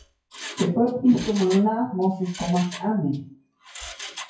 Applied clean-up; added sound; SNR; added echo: classical method WPE with log-MMSE.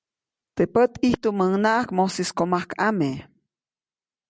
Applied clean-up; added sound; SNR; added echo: none; none; none; none.